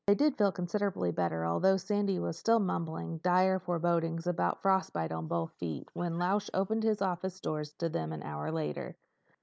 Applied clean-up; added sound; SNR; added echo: neural mask model Resemble Enhance denoiser.